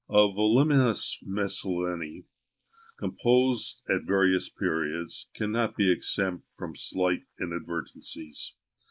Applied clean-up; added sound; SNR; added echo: neural mask model Resemble Enhance denoiser.